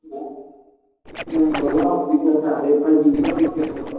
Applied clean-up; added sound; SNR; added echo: neural separator model SepFormer DNS4.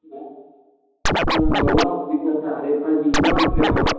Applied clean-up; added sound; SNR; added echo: none; Scratching (performance technique); -4 dB; reverberation time 1.1 s.